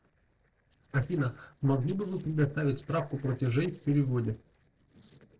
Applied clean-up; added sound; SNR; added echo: neural separator model SepFormer DNS4.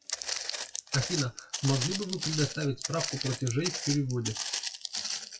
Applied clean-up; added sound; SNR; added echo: classical method WPE with log-MMSE.